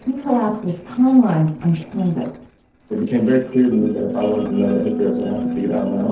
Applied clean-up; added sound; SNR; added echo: neural separator model SepFormer DNS4.